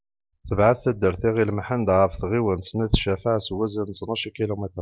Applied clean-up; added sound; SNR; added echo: none; none; none; none.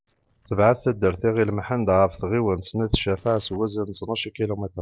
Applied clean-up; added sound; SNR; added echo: neural separator model SepFormer DNS4.